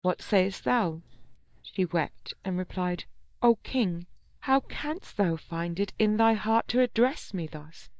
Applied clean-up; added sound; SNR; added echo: neural mask model DeepFilterNet 3.